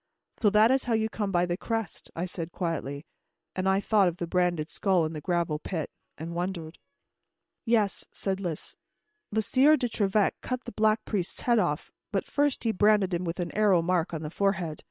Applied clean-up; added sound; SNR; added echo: neural separator model SepFormer WHAM!.